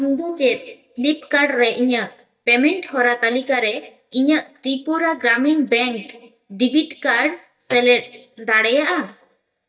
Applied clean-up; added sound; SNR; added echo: neural mask model DeepFilterNet 3.